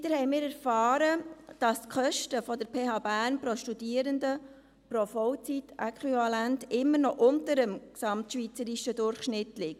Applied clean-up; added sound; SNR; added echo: none; none; none; none.